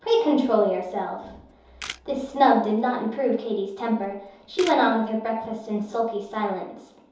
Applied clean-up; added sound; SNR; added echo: none; Camera; 17 dB; reverberation time 2.8 s.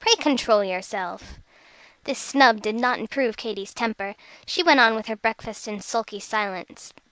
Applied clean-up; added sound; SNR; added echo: none; none; none; none.